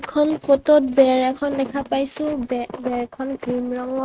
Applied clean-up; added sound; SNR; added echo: neural mask model RNNoise.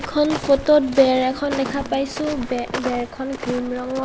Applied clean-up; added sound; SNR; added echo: none; Walk, footsteps; 11 dB; none.